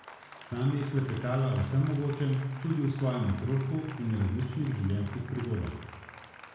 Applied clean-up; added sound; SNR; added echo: none; Applause; 17 dB; reverberation time 1.0 s.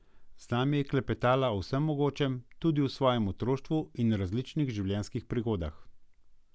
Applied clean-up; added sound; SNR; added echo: none; none; none; none.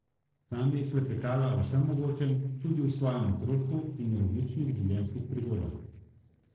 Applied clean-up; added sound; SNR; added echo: neural separator model SepFormer DNS4.